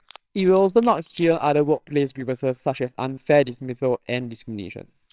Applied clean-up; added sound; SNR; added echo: neural separator model SepFormer WHAMR!.